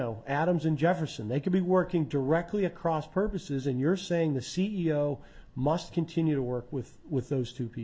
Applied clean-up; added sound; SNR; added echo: none; none; none; none.